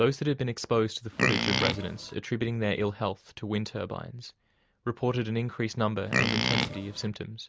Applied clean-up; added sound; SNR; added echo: none; Livestock, farm animals, working animals; -2 dB; none.